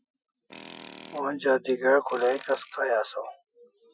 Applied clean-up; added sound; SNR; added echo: classical method Wiener filter.